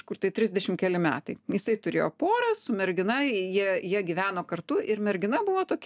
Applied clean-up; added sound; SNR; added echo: none; none; none; none.